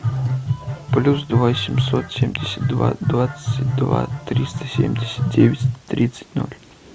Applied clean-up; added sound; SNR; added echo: none; none; none; none.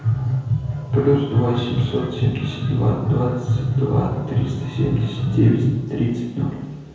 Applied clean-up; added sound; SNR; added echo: none; none; none; reverberation time 1.2 s.